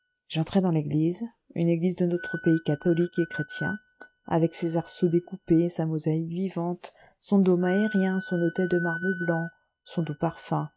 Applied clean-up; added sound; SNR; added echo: neural mask model RNNoise.